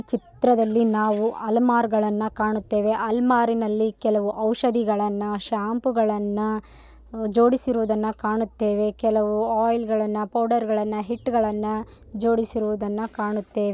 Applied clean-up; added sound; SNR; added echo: none; none; none; none.